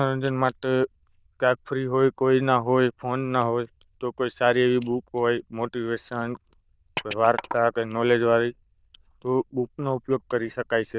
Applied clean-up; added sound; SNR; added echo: neural diffusion model UNIVERSE++.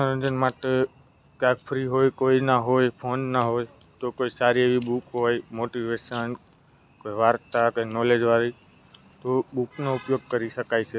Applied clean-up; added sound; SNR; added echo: none; none; none; none.